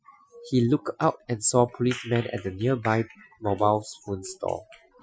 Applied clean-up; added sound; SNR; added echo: classical method Wiener filter.